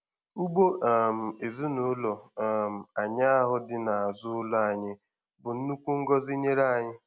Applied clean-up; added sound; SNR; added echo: none; none; none; none.